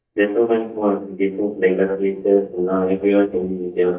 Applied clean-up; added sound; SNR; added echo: neural mask model DeepFilterNet 3.